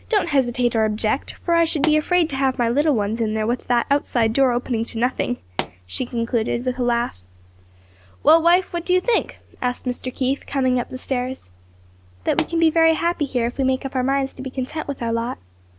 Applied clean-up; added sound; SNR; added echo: none; Explosion; 11 dB; none.